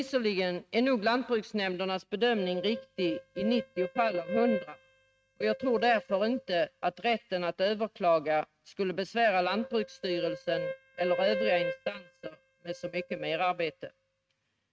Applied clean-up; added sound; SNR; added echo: neural mask model RNNoise.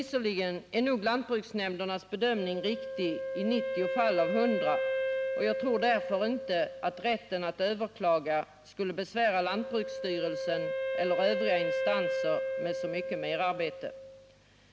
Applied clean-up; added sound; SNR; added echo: none; Wind instrument, woodwind instrument; 4 dB; none.